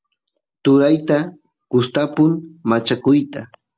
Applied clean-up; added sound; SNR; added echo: none; none; none; none.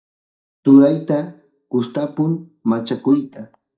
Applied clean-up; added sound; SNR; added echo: neural mask model DeepFilterNet 3.